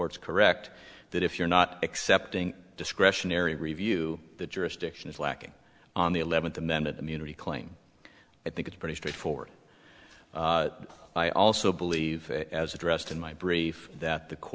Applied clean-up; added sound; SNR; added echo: none; none; none; none.